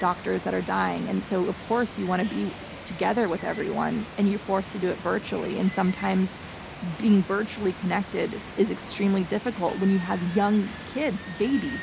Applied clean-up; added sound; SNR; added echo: none; Water; 13 dB; none.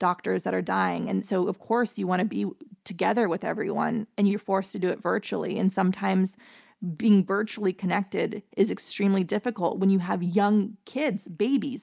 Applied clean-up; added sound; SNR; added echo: none; none; none; none.